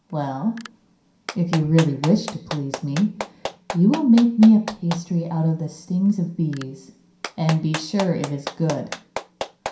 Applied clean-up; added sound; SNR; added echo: none; Clapping; 13 dB; reverberation time 0.5 s.